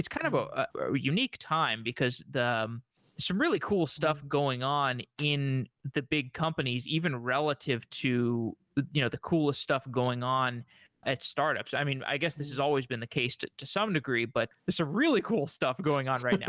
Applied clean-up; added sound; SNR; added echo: none; Brass instrument; 15 dB; none.